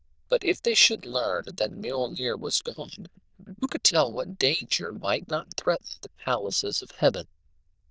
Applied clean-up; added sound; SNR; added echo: neural diffusion model UNIVERSE++.